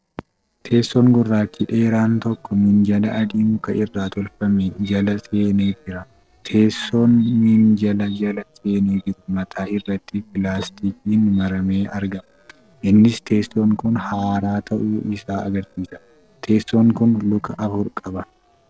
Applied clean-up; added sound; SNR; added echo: neural separator model SepFormer DNS4.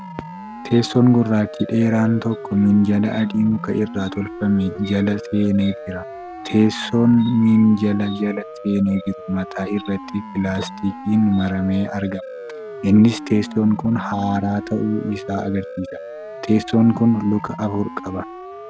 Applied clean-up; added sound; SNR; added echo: none; Siren; 14 dB; none.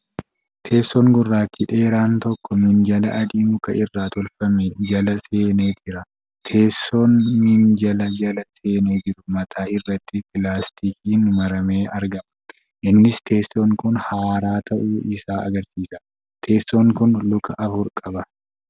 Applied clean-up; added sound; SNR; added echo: none; none; none; none.